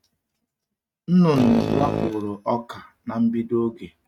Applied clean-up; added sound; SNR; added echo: neural mask model RNNoise.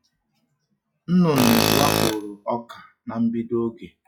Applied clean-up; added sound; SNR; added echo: classical method log-MMSE.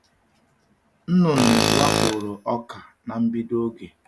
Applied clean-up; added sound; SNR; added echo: none; Tools; -2 dB; none.